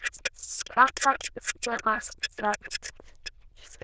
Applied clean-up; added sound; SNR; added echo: neural diffusion model UNIVERSE++.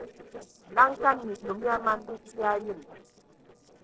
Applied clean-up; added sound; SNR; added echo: neural separator model SepFormer DNS4.